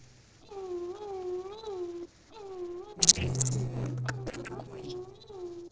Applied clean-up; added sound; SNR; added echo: neural separator model SepFormer DNS4.